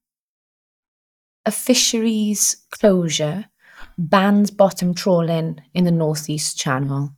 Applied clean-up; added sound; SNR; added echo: neural mask model DeepFilterNet 3.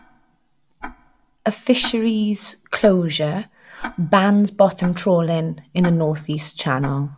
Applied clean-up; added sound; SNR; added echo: none; Tick-tock; 19 dB; none.